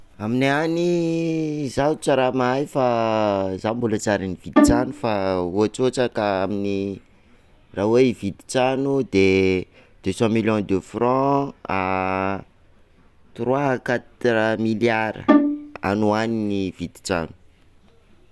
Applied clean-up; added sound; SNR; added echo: none; Bowed string instrument; -3 dB; none.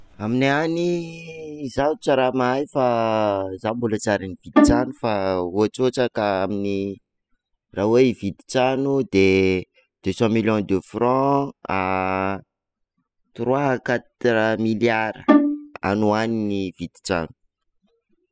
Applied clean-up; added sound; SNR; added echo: classical method spectral subtraction.